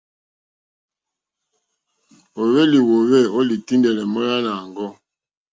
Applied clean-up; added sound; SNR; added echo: none; none; none; none.